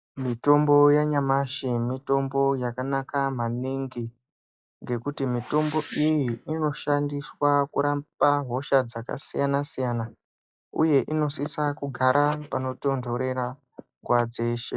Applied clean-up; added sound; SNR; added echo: classical method log-MMSE.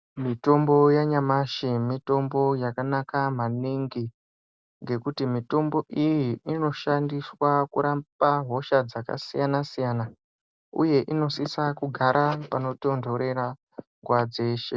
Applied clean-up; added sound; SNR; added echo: none; none; none; none.